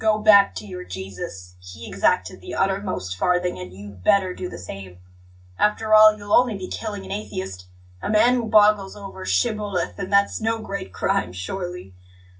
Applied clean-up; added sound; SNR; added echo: none; none; none; reverberation time 0.4 s.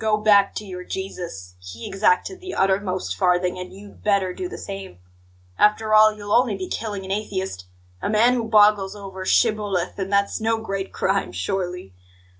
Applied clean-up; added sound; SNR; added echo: none; none; none; none.